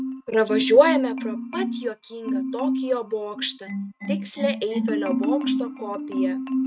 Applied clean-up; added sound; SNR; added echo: neural mask model RNNoise.